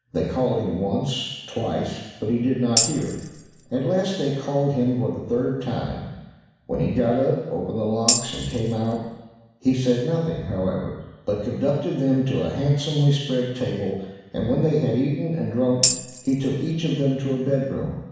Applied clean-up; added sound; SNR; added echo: none; Tambourine; 3 dB; reverberation time 1.1 s.